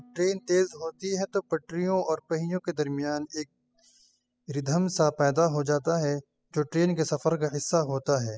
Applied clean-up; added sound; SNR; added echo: classical method spectral subtraction.